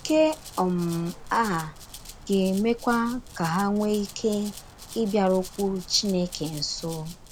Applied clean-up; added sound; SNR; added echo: none; Rattle (instrument) + Wind; 17 dB; none.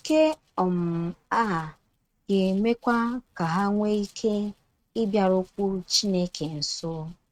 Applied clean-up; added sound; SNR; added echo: neural mask model RNNoise.